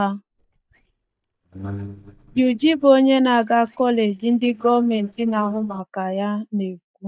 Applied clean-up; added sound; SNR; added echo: neural mask model DeepFilterNet 3.